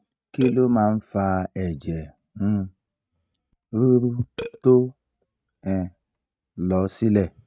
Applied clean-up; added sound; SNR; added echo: neural mask model RNNoise.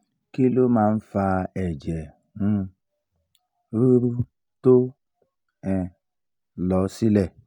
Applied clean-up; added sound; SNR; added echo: none; none; none; none.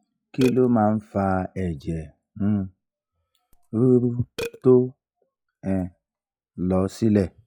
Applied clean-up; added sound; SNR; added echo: classical method log-MMSE.